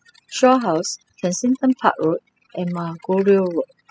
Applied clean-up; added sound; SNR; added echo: classical method spectral subtraction.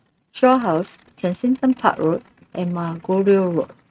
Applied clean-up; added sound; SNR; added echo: neural mask model RNNoise.